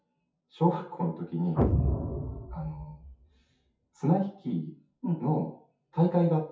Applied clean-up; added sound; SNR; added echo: classical method WPE with log-MMSE.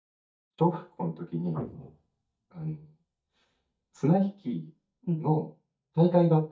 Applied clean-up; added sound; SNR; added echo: neural mask model DeepFilterNet 3.